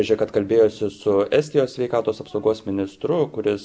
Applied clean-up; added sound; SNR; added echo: none; none; none; none.